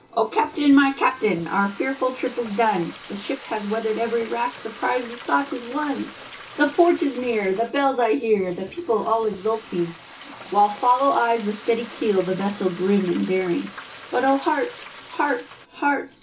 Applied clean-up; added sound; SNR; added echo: none; Frying (food); 19 dB; reverberation time 0.2 s.